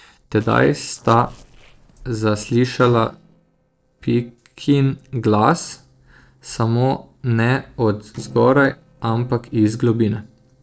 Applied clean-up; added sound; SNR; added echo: neural separator model SepFormer DNS4.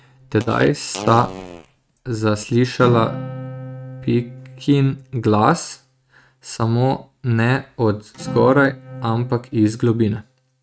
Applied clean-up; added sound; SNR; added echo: neural mask model RNNoise.